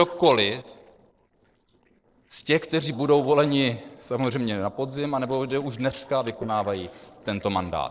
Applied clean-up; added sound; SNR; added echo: neural separator model SepFormer DNS4.